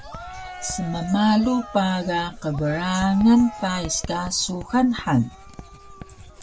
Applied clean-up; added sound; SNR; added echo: none; Cheering + Writing; 15 dB; none.